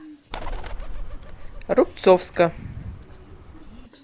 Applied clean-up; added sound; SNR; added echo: none; Bird; 9 dB; none.